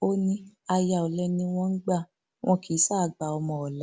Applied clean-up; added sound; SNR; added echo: none; none; none; none.